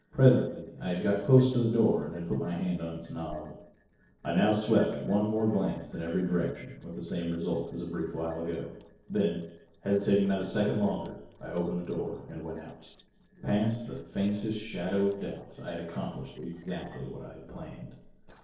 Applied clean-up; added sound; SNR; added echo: neural separator model SepFormer DNS4.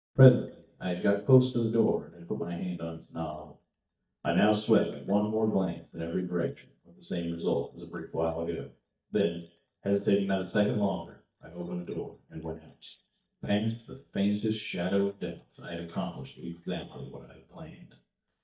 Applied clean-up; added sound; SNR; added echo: neural mask model DeepFilterNet 3.